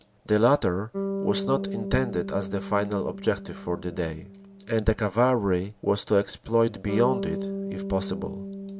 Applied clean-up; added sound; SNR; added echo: none; Bass guitar; 8 dB; none.